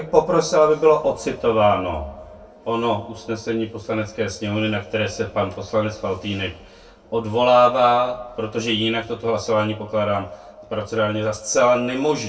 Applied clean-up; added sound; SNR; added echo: none; none; none; reverberation time 0.2 s.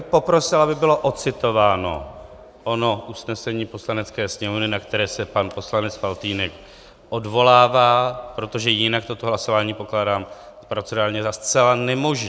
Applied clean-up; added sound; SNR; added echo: none; none; none; none.